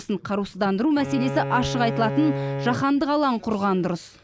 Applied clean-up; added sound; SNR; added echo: none; Bowed string instrument; 7 dB; none.